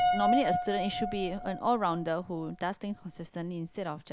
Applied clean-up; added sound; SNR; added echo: none; Piano; 2 dB; none.